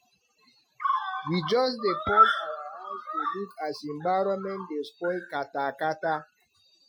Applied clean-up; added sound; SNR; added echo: classical method Wiener filter.